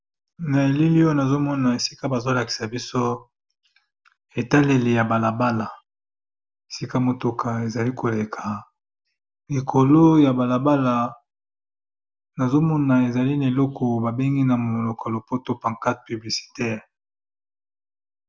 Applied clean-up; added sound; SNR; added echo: none; none; none; none.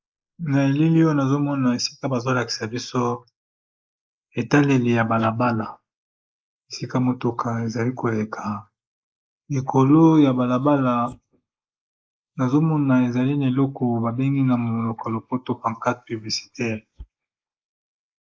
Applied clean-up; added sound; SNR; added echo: neural mask model Resemble Enhance denoiser.